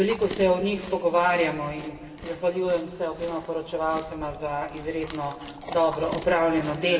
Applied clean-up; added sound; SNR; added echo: none; Chewing, mastication; 16 dB; reverberation time 2.0 s.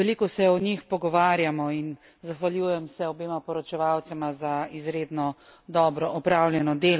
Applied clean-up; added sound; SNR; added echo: none; none; none; none.